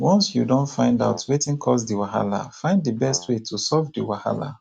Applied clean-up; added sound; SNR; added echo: neural mask model RNNoise.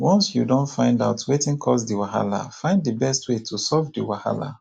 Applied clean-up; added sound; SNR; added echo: neural mask model Resemble Enhance denoiser.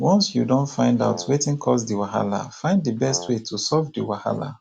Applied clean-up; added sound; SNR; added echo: none; Brass instrument; 15 dB; none.